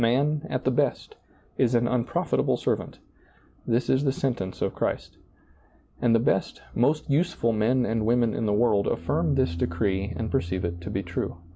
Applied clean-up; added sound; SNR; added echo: none; none; none; none.